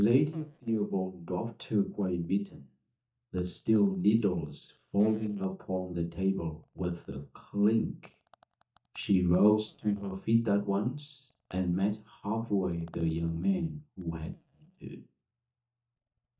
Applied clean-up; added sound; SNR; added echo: neural mask model DeepFilterNet 3.